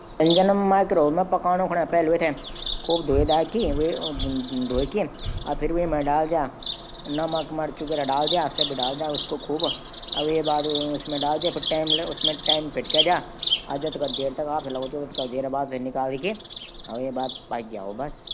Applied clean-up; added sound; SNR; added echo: none; Bird vocalization, bird call, bird song + Breathing; 6 dB; none.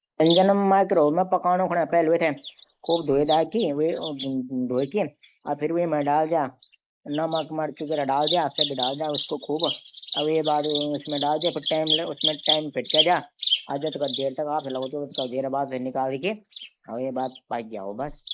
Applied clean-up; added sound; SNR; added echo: neural mask model Resemble Enhance denoiser.